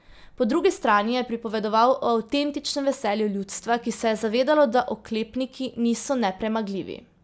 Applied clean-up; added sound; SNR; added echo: none; none; none; none.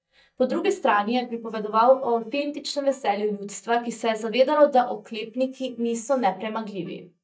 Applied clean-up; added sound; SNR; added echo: neural mask model DeepFilterNet 3.